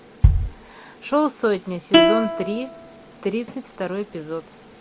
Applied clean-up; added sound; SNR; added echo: none; Plucked string instrument + Bass drum; -4 dB; none.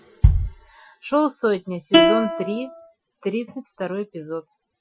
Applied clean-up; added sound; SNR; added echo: classical method Wiener filter.